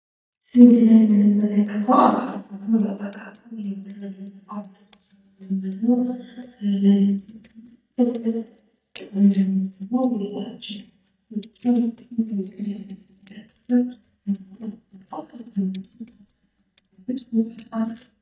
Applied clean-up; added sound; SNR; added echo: neural mask model DeepFilterNet 3.